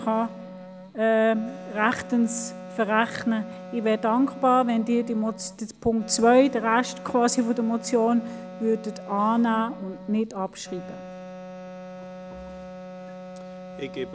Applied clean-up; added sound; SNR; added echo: none; Wind instrument, woodwind instrument; 15 dB; none.